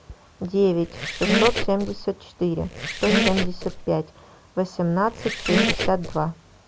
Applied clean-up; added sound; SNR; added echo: none; Squeak; 0 dB; none.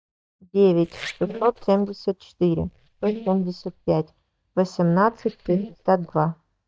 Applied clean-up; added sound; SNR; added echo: neural mask model DeepFilterNet 3.